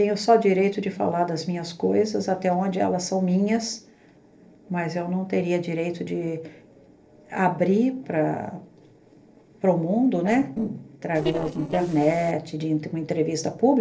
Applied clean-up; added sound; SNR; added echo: neural separator model SepFormer DNS4.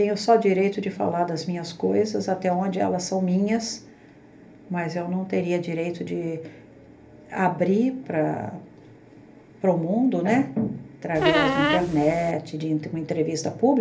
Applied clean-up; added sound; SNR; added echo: none; Squeak; -1 dB; reverberation time 0.3 s.